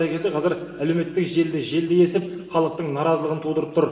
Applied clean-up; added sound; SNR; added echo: none; Acoustic guitar; 19 dB; reverberation time 1.9 s.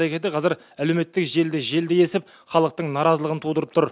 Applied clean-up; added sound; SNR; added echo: none; none; none; none.